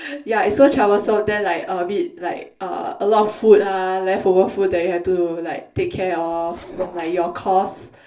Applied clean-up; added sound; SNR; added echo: neural separator model SepFormer DNS4.